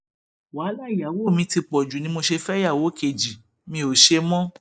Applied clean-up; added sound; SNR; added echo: neural mask model Resemble Enhance denoiser.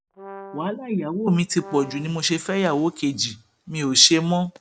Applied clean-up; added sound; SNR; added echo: none; Brass instrument; 18 dB; none.